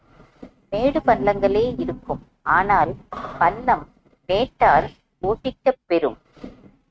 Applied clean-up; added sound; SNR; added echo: neural mask model RNNoise.